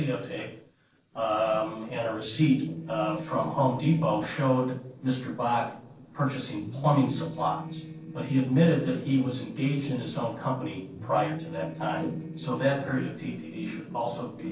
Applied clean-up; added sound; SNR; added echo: neural separator model SepFormer DNS4.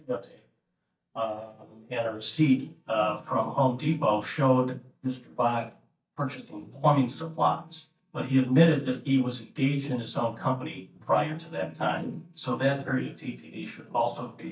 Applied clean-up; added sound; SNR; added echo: neural mask model DeepFilterNet 3.